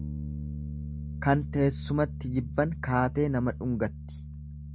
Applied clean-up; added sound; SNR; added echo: none; Bass guitar; 7 dB; none.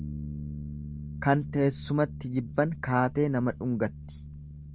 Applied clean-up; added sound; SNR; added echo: neural diffusion model UNIVERSE++.